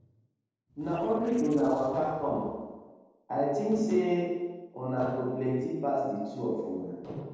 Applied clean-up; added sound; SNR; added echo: neural separator model SepFormer DNS4.